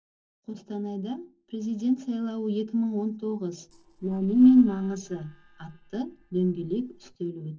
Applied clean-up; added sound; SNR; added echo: neural separator model SepFormer DNS4.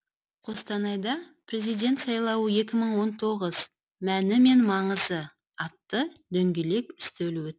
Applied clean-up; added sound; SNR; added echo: none; none; none; none.